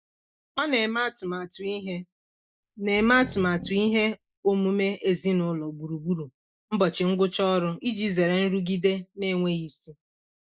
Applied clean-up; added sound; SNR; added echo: neural mask model DeepFilterNet 3.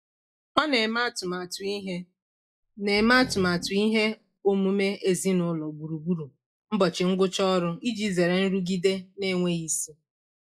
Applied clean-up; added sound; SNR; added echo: classical method log-MMSE.